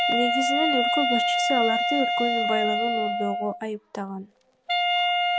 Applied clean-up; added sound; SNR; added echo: none; Wind instrument, woodwind instrument; -5 dB; none.